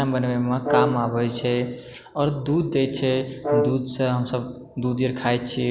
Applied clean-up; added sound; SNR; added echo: none; Brass instrument; 5 dB; none.